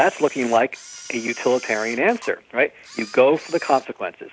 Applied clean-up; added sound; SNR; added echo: none; Camera; 20 dB; none.